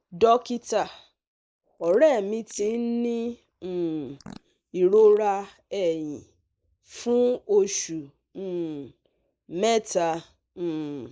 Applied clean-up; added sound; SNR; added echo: neural mask model Resemble Enhance denoiser.